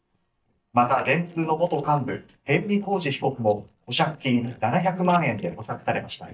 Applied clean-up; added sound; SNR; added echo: neural mask model DeepFilterNet 3.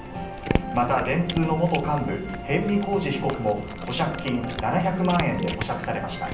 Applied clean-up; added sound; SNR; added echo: none; Cat; 9 dB; reverberation time 0.6 s.